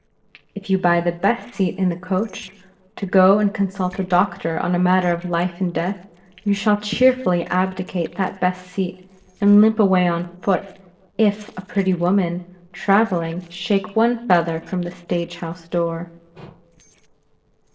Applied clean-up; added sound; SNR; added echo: neural separator model SepFormer DNS4.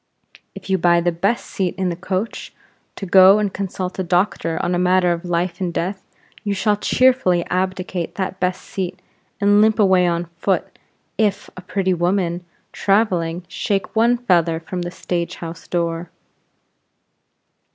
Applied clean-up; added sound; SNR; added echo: none; none; none; none.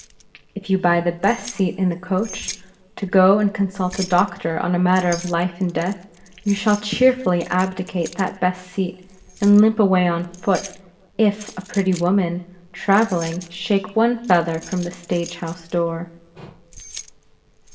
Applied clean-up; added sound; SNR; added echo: none; Keys jangling; 20 dB; reverberation time 1.0 s.